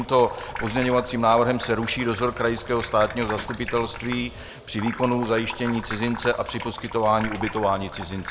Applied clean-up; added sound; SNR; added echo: none; Sink (filling or washing) / Water tap, faucet; 11 dB; none.